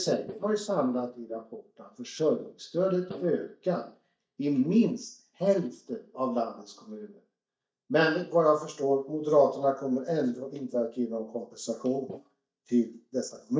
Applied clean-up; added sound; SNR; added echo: neural mask model DeepFilterNet 3.